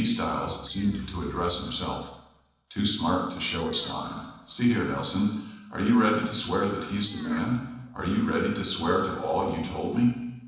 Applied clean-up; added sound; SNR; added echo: neural separator model SepFormer DNS4.